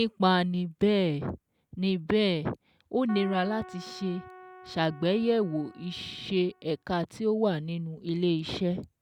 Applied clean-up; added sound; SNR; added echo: none; Keyboard (musical); 18 dB; none.